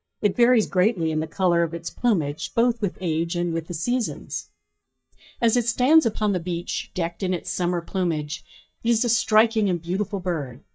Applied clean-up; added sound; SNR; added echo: neural mask model DeepFilterNet 3.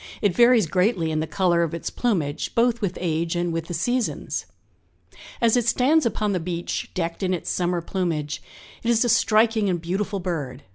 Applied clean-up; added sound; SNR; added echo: none; none; none; none.